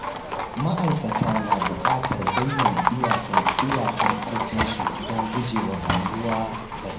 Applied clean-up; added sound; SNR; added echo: none; Livestock, farm animals, working animals; -2 dB; reverberation time 0.5 s.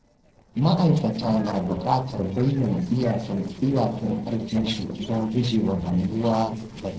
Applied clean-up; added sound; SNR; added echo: neural separator model SepFormer DNS4.